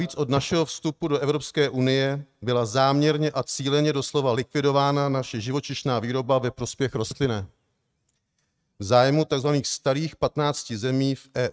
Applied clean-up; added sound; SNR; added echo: neural mask model RNNoise.